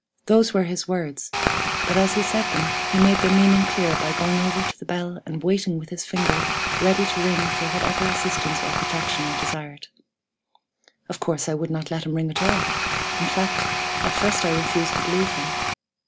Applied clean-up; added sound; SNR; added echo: none; Tools; 0 dB; none.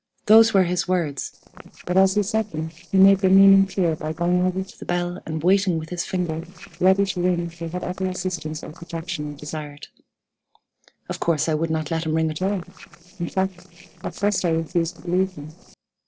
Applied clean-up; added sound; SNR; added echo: neural separator model SepFormer DNS4.